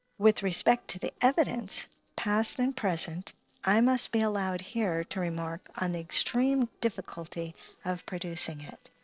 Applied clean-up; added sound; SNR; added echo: neural separator model SepFormer DNS4.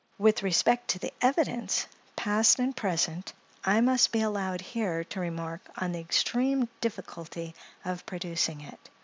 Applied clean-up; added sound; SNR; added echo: none; none; none; none.